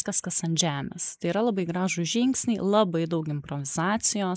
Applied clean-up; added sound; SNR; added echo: neural mask model Resemble Enhance denoiser.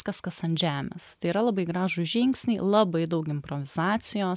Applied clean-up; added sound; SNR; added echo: none; none; none; none.